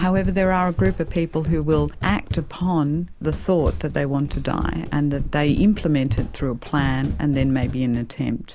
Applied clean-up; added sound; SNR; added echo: none; Run; 7 dB; none.